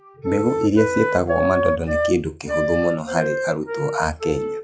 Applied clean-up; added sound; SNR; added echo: classical method log-MMSE.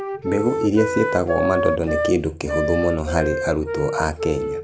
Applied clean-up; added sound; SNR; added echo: none; Wind instrument, woodwind instrument; 2 dB; none.